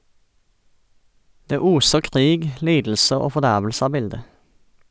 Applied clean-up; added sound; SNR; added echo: none; none; none; none.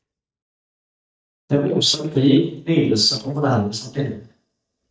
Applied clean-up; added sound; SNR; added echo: neural mask model DeepFilterNet 3.